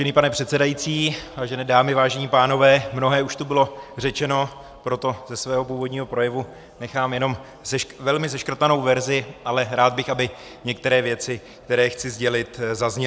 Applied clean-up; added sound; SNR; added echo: none; none; none; none.